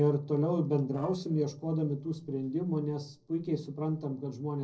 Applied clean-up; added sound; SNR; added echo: neural separator model SepFormer DNS4.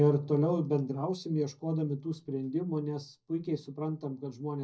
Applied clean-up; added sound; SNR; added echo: neural mask model DeepFilterNet 3.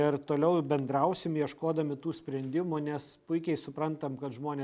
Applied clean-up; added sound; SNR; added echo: none; none; none; none.